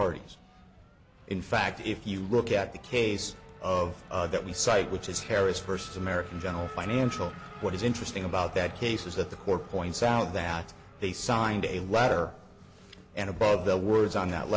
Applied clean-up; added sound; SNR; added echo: none; Race car, auto racing / Accelerating, revving, vroom; 19 dB; none.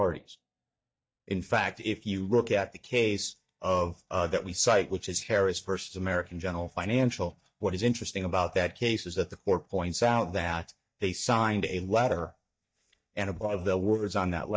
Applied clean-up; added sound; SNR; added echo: neural mask model DeepFilterNet 3.